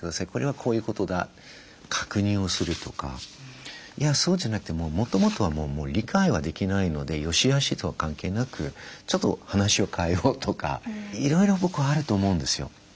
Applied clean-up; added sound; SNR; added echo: none; none; none; none.